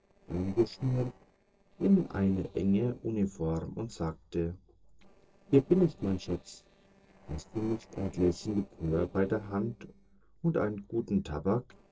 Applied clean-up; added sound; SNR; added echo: neural separator model SepFormer DNS4.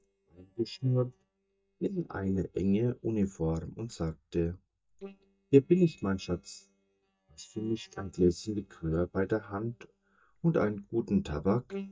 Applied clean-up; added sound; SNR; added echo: neural mask model DeepFilterNet 3.